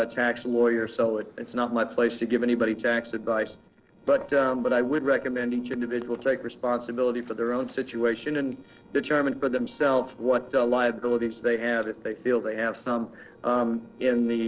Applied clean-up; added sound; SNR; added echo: neural separator model SepFormer DNS4.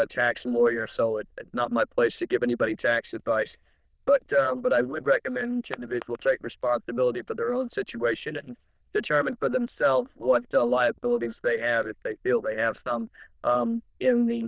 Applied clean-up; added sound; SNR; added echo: neural diffusion model UNIVERSE++.